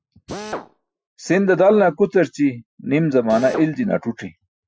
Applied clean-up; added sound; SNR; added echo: classical method Wiener filter.